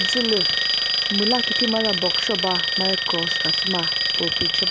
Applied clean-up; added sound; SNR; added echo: none; Alarm; -5 dB; none.